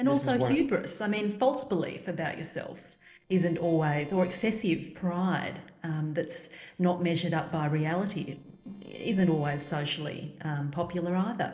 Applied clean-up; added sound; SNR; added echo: neural separator model SepFormer DNS4.